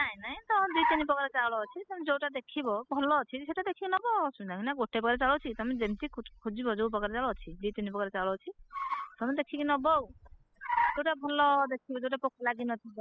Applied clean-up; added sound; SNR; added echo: classical method spectral subtraction.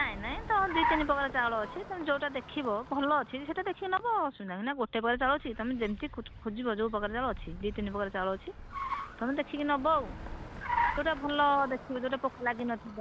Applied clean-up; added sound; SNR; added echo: none; Car; 8 dB; none.